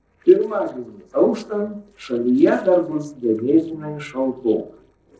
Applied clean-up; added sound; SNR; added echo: neural separator model SepFormer DNS4.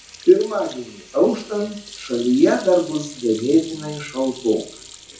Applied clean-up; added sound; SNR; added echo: none; Sink (filling or washing) / Hands; 19 dB; reverberation time 0.6 s.